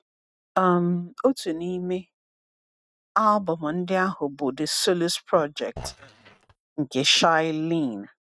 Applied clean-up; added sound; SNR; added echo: neural mask model RNNoise.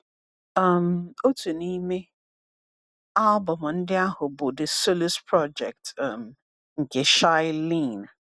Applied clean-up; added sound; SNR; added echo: none; none; none; none.